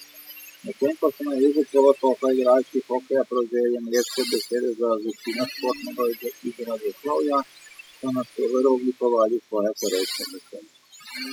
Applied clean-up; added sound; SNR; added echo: classical method spectral subtraction.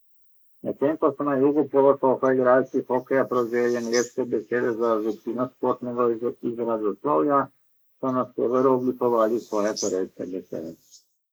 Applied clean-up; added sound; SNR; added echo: neural mask model Resemble Enhance denoiser.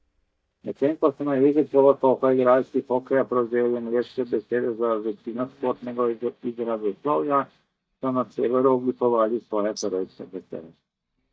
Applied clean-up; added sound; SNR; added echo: neural mask model DeepFilterNet 3.